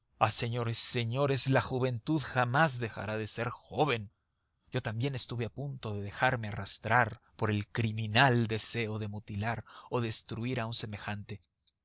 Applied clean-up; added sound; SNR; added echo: none; none; none; none.